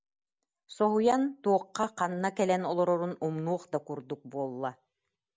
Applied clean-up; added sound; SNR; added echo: none; none; none; none.